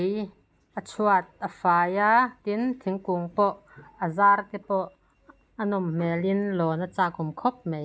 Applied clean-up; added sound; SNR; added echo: none; none; none; none.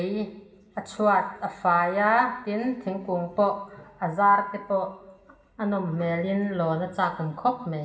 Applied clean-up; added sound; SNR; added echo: none; none; none; reverberation time 0.8 s.